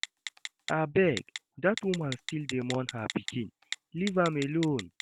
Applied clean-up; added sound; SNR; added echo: none; Telephone; 12 dB; none.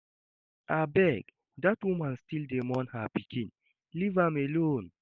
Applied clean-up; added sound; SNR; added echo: none; none; none; none.